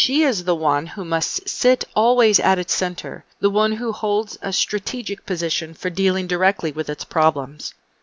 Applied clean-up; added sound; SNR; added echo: none; none; none; none.